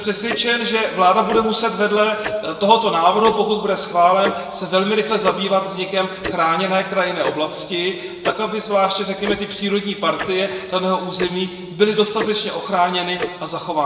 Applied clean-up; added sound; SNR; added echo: none; Tick-tock; 14 dB; reverberation time 1.5 s.